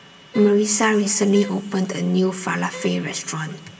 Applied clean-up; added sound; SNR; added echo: none; Wind instrument, woodwind instrument; 19 dB; reverberation time 1.8 s.